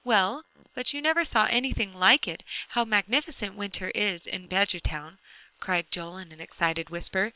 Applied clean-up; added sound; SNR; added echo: neural separator model SepFormer WHAM!.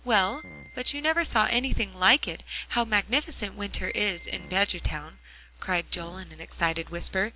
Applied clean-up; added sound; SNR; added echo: none; Fart + Glockenspiel; 20 dB; none.